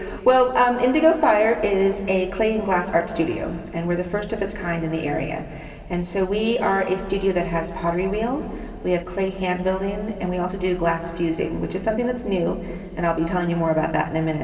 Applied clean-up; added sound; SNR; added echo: none; none; none; reverberation time 2.6 s.